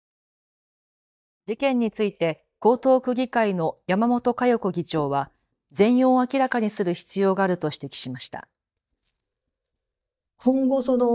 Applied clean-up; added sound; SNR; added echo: neural mask model DeepFilterNet 3.